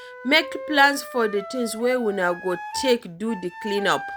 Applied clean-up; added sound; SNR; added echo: none; Wind instrument, woodwind instrument; 12 dB; none.